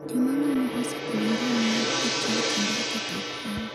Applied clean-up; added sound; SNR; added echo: none; Gong; 0 dB; none.